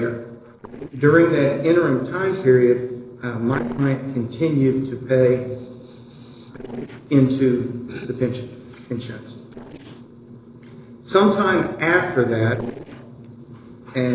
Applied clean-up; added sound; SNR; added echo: neural separator model SepFormer DNS4.